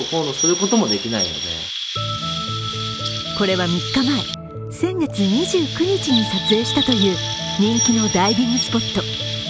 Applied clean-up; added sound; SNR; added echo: none; Chirp, tweet; 5 dB; none.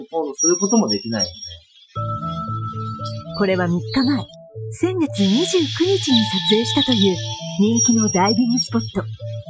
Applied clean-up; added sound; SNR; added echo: classical method Wiener filter.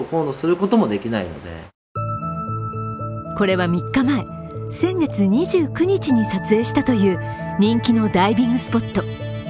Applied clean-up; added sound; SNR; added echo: none; none; none; none.